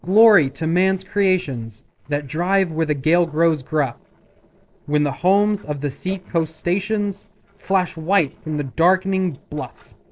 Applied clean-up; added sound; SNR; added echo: neural separator model SepFormer DNS4.